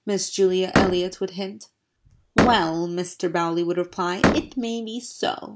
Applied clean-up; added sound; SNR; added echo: none; Slam; 1 dB; none.